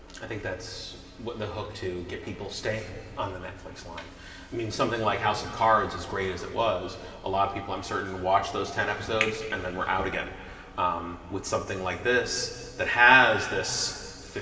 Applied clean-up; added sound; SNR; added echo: none; none; none; reverberation time 2.2 s.